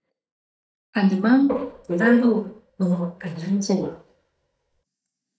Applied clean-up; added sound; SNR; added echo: neural mask model DeepFilterNet 3.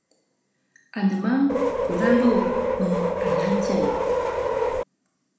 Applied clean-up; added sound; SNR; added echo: none; Subway, metro, underground; -3 dB; reverberation time 1.0 s.